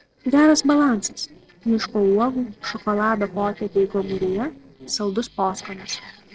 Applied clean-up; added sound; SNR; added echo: neural separator model SepFormer DNS4.